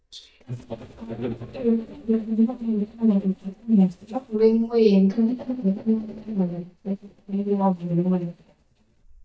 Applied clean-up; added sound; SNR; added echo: neural mask model DeepFilterNet 3.